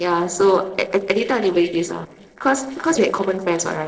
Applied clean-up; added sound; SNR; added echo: neural separator model SepFormer DNS4.